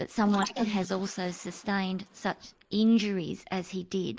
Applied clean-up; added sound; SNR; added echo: neural mask model Resemble Enhance denoiser.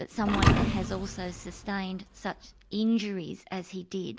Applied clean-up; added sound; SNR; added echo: none; Thump, thud; -2 dB; none.